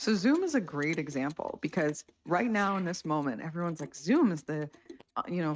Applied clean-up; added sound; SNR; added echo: neural mask model RNNoise.